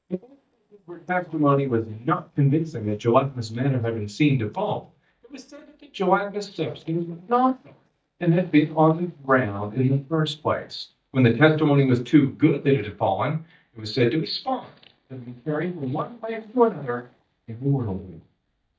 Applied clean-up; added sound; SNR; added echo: neural mask model DeepFilterNet 3.